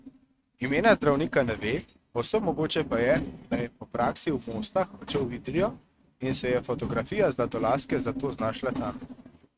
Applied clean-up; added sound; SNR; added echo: neural mask model RNNoise.